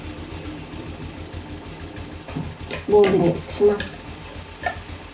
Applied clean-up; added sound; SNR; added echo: none; Motorcycle / Engine; 12 dB; reverberation time 0.4 s.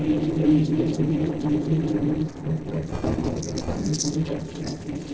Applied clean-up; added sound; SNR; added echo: neural separator model SepFormer DNS4.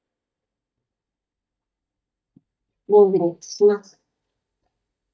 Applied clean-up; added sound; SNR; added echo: neural mask model DeepFilterNet 3.